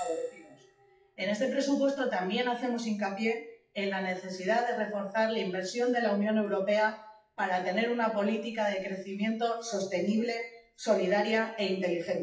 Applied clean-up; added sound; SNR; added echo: classical method WPE with log-MMSE.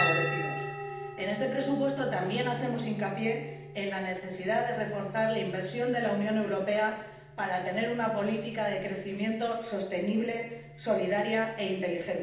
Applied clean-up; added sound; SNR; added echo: none; Bell; 8 dB; reverberation time 0.8 s.